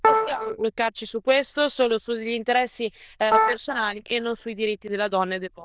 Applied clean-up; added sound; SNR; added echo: neural diffusion model UNIVERSE++.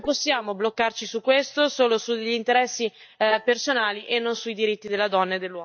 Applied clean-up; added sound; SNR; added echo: neural mask model DeepFilterNet 3.